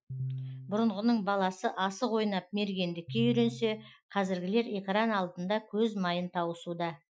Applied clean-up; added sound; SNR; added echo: classical method Wiener filter.